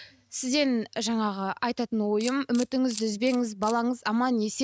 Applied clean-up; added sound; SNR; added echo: neural mask model RNNoise.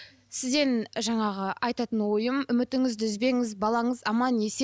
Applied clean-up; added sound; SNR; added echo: none; none; none; none.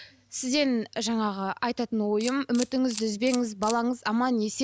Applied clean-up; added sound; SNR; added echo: none; Camera; 15 dB; none.